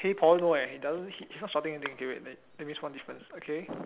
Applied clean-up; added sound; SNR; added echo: none; none; none; none.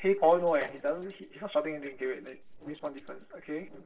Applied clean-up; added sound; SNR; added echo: neural separator model SepFormer DNS4.